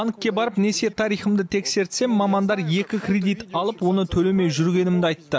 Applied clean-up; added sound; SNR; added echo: none; none; none; none.